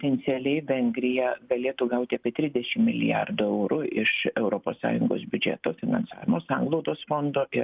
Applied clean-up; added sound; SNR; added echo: none; none; none; none.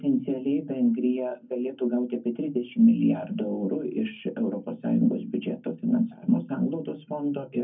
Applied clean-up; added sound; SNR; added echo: none; none; none; reverberation time 0.4 s.